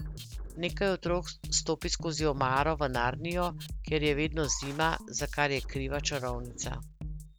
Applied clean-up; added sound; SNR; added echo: none; Drum kit; 7 dB; none.